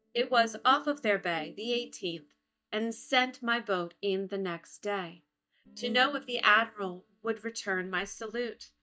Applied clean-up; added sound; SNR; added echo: neural mask model DeepFilterNet 3.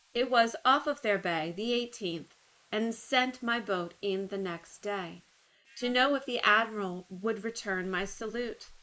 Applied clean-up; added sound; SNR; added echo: neural mask model Resemble Enhance denoiser.